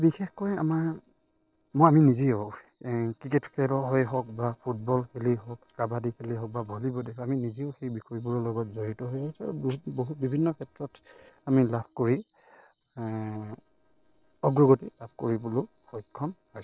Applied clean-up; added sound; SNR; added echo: neural separator model SepFormer DNS4.